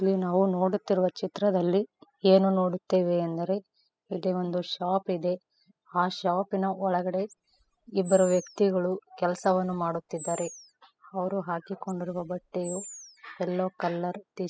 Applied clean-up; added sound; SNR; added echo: classical method spectral subtraction.